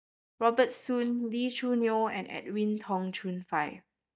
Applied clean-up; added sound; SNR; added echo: neural mask model DeepFilterNet 3.